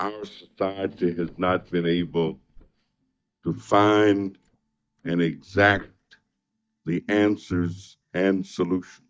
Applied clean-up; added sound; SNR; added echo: neural mask model DeepFilterNet 3.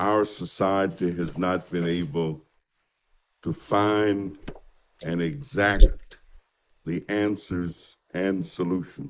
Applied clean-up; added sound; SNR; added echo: neural mask model Resemble Enhance denoiser.